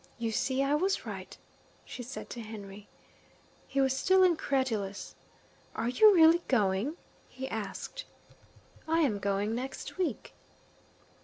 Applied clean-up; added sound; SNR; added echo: none; none; none; none.